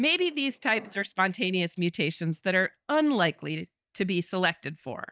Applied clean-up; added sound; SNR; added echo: neural mask model DeepFilterNet 3.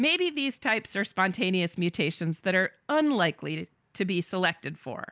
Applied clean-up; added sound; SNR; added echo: none; none; none; none.